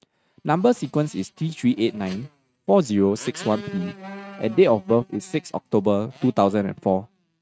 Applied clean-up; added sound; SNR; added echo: neural mask model RNNoise.